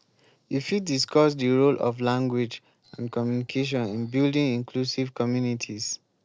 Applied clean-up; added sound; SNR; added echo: neural separator model SepFormer DNS4.